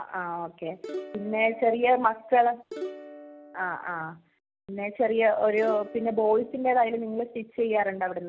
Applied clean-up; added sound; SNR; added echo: none; Plucked string instrument; 15 dB; none.